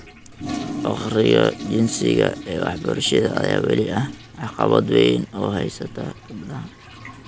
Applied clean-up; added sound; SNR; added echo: none; Toilet flush; 13 dB; none.